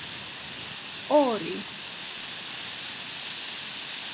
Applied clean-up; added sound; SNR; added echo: none; Fire; 3 dB; none.